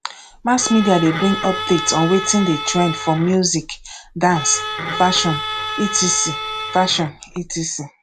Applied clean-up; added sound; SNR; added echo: none; Bowed string instrument; 7 dB; none.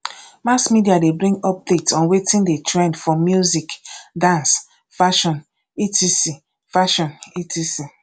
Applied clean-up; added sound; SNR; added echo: none; none; none; none.